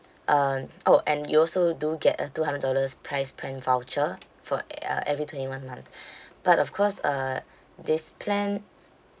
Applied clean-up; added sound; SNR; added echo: none; none; none; none.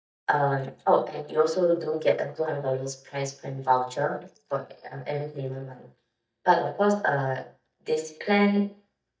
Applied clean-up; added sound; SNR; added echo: neural mask model DeepFilterNet 3.